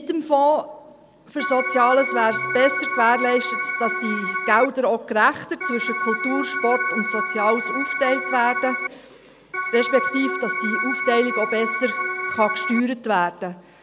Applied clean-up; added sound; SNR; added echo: none; Organ; 2 dB; none.